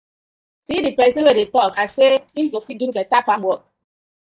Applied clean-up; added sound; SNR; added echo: neural mask model DeepFilterNet 3.